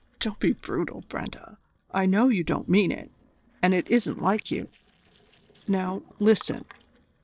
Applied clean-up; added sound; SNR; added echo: neural separator model SepFormer DNS4.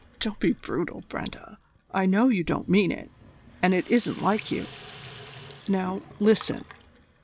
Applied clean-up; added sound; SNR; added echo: none; Sink (filling or washing); 19 dB; none.